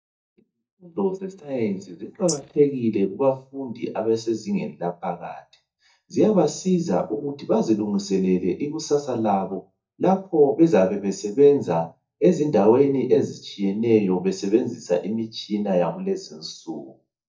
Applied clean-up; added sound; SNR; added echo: neural mask model DeepFilterNet 3.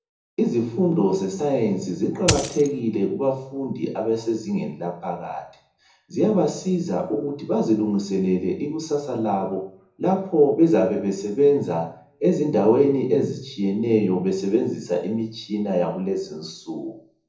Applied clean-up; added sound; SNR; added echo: none; Coin (dropping); 3 dB; reverberation time 0.6 s.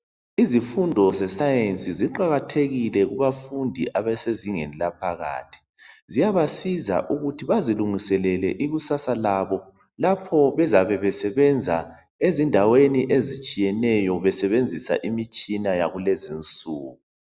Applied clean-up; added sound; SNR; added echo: none; none; none; none.